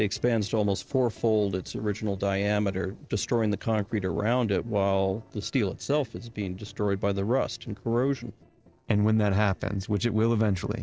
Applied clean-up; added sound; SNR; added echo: neural separator model SepFormer DNS4.